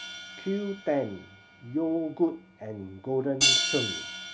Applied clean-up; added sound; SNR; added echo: none; Hi-hat; 1 dB; none.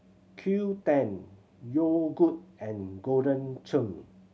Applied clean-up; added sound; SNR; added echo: none; none; none; none.